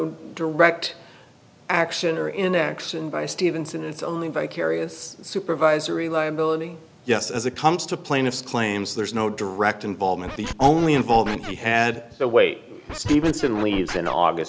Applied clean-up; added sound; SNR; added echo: none; Scratching (performance technique); 10 dB; none.